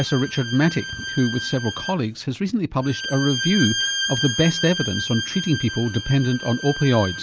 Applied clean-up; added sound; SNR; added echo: none; Bowed string instrument; 7 dB; none.